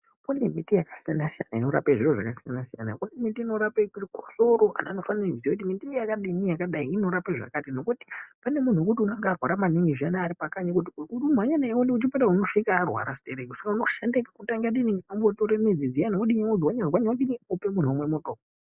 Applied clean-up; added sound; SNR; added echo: none; none; none; none.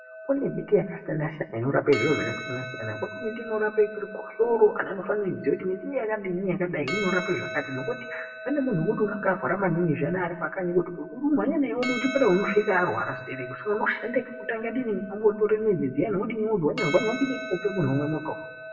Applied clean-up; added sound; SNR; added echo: none; Percussion; 12 dB; reverberation time 0.7 s.